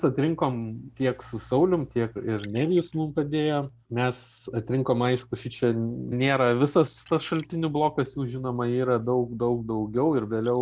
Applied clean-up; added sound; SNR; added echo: neural mask model DeepFilterNet 3.